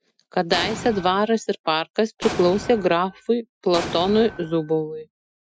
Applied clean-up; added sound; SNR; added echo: classical method Wiener filter.